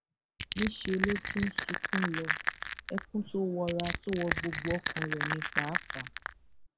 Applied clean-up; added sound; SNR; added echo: none; Crushing; -3 dB; none.